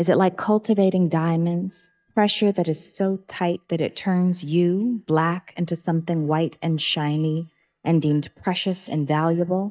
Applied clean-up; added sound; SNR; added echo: neural mask model DeepFilterNet 3.